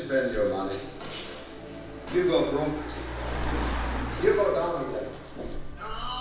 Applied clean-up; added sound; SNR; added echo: none; Car; 6 dB; reverberation time 0.9 s.